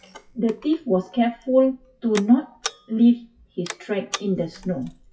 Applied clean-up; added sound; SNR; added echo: classical method WPE with log-MMSE.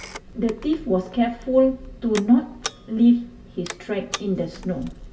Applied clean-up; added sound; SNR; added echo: none; Telephone; 15 dB; reverberation time 0.2 s.